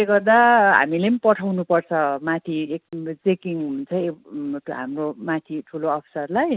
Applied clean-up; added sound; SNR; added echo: none; none; none; none.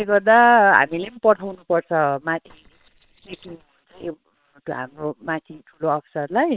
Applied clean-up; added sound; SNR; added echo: neural separator model SepFormer WHAM!.